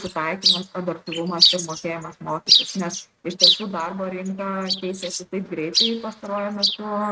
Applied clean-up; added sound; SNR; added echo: neural mask model RNNoise.